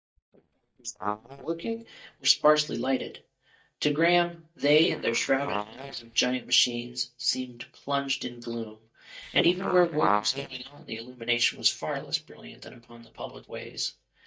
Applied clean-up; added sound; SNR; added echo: neural mask model DeepFilterNet 3.